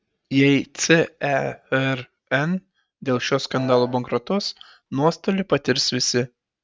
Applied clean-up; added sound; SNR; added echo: neural mask model RNNoise.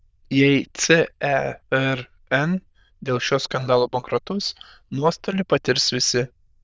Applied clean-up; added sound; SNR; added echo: neural diffusion model UNIVERSE++.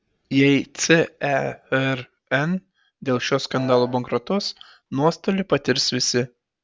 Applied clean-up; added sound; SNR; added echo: none; Piano; 10 dB; none.